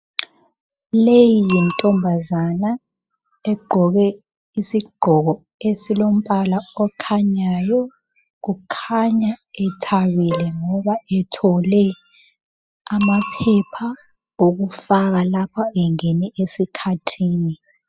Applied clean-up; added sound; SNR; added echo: classical method spectral subtraction.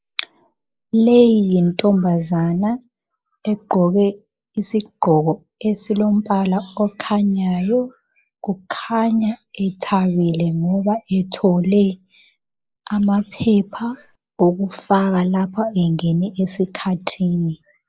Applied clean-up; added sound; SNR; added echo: neural mask model Resemble Enhance denoiser.